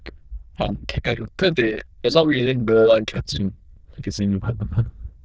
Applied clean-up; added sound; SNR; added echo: neural diffusion model UNIVERSE++.